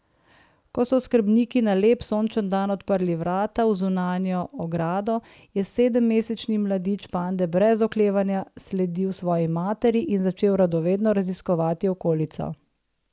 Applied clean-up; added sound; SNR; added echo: none; none; none; none.